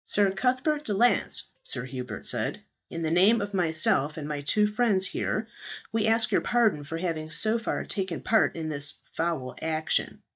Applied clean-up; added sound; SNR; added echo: neural mask model DeepFilterNet 3.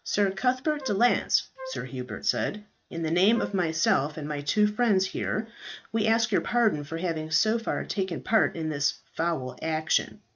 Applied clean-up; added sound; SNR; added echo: neural mask model RNNoise.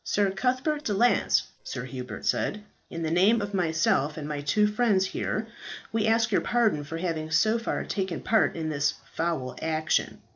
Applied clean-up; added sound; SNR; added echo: neural separator model SepFormer DNS4.